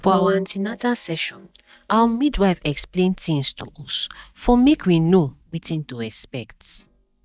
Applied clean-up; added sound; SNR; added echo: neural mask model DeepFilterNet 3.